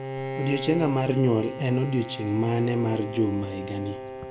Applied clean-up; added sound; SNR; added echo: none; Bowed string instrument; 9 dB; reverberation time 1.8 s.